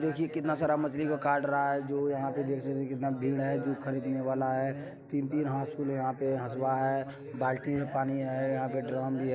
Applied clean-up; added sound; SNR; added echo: none; none; none; none.